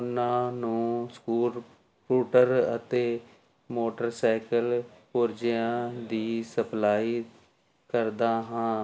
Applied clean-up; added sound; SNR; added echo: none; none; none; none.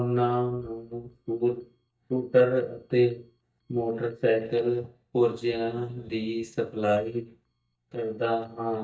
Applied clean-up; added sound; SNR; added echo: neural mask model DeepFilterNet 3.